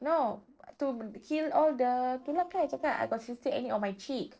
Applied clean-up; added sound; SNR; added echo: neural separator model SepFormer DNS4.